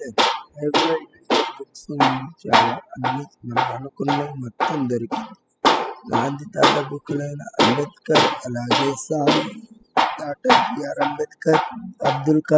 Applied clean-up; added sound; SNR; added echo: classical method spectral subtraction.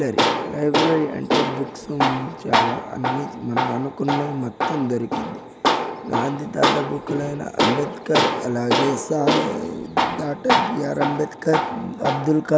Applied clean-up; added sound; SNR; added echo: none; Tools; -1 dB; none.